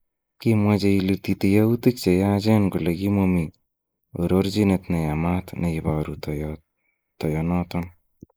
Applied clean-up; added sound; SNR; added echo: neural mask model Resemble Enhance denoiser.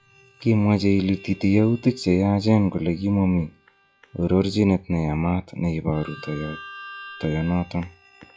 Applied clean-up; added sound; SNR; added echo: classical method log-MMSE.